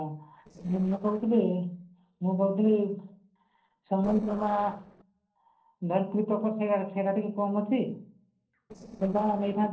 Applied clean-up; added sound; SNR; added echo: neural separator model SepFormer DNS4.